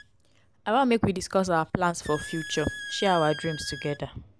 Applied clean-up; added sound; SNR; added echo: none; Squeak; 14 dB; none.